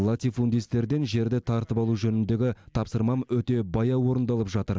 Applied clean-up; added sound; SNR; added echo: none; none; none; none.